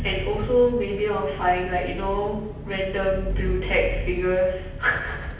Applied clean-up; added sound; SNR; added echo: none; Engine; 6 dB; reverberation time 0.9 s.